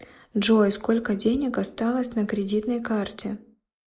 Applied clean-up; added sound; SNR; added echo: neural mask model Resemble Enhance denoiser.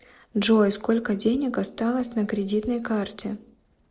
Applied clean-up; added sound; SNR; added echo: neural separator model SepFormer DNS4.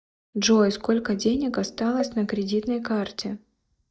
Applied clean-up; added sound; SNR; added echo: neural mask model DeepFilterNet 3.